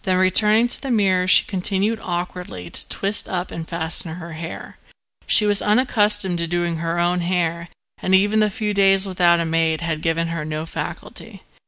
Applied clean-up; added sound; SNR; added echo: none; none; none; none.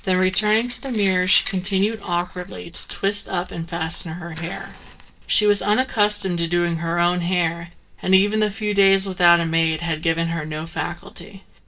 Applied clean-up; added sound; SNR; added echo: neural separator model SepFormer DNS4.